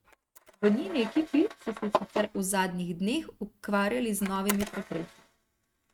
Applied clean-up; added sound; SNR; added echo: neural mask model RNNoise.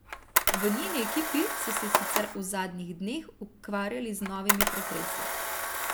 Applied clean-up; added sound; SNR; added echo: none; Camera; -2 dB; none.